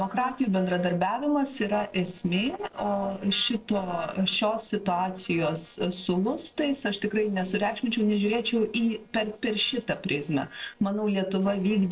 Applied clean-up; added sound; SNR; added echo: neural separator model SepFormer DNS4.